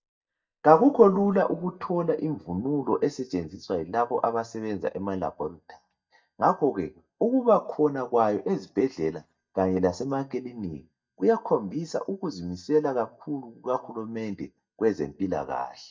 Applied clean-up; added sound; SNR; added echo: neural mask model DeepFilterNet 3.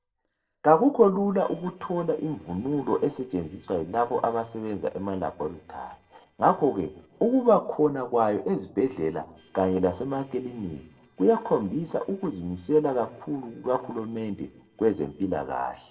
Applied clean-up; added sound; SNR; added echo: neural separator model SepFormer DNS4.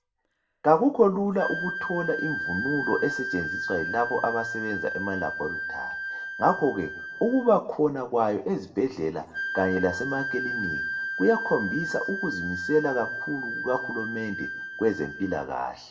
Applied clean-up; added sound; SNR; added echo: none; Wind instrument, woodwind instrument; 6 dB; reverberation time 0.6 s.